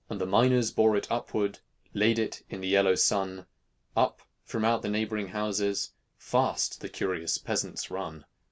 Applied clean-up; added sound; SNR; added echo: none; none; none; none.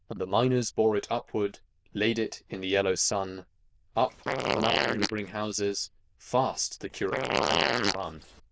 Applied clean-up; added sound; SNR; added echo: neural diffusion model UNIVERSE++.